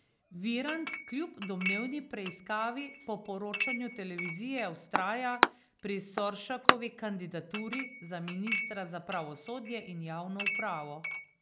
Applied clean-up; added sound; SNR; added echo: none; Chink, clink; -1 dB; none.